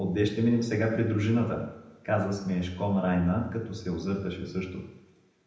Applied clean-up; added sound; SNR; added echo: none; none; none; reverberation time 0.8 s.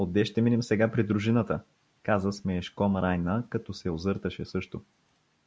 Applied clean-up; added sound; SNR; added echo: none; none; none; none.